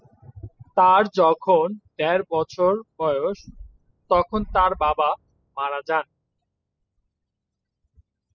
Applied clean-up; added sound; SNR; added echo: classical method spectral subtraction.